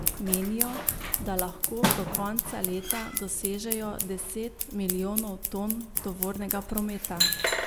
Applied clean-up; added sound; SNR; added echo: none; Scissors; -3 dB; none.